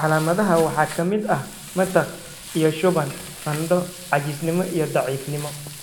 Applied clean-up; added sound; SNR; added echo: none; Frying (food); 15 dB; none.